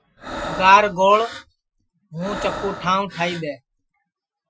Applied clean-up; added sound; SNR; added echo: classical method Wiener filter.